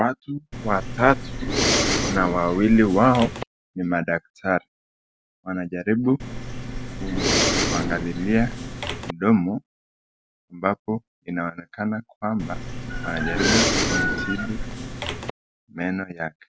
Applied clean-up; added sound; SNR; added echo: none; Respiratory sounds; 1 dB; none.